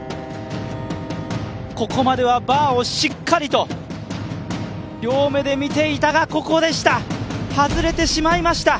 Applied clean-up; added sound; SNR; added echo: none; Piano + Wind instrument, woodwind instrument; 18 dB; none.